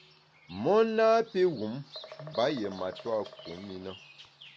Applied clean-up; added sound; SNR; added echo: none; Bird vocalization, bird call, bird song; 19 dB; none.